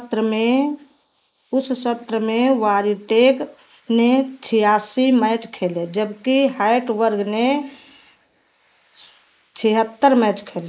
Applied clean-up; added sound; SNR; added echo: neural mask model Resemble Enhance denoiser.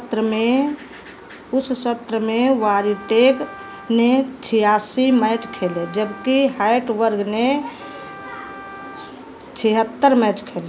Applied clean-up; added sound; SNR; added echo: none; Wind instrument, woodwind instrument; 20 dB; none.